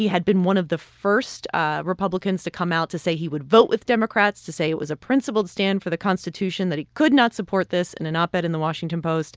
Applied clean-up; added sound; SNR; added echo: none; none; none; none.